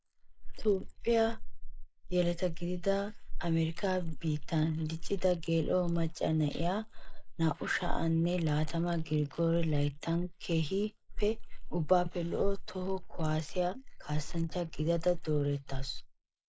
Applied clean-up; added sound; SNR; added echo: neural mask model Resemble Enhance denoiser.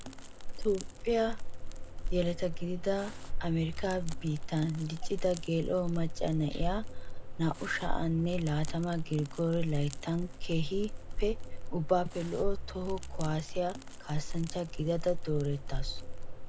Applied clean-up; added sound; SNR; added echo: none; Crackle; 1 dB; none.